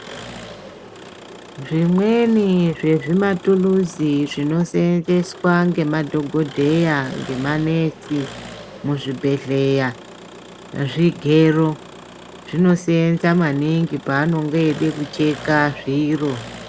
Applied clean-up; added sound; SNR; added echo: none; Engine; 18 dB; none.